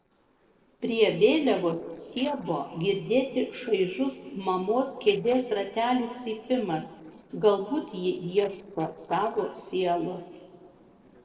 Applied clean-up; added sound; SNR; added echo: neural separator model SepFormer DNS4.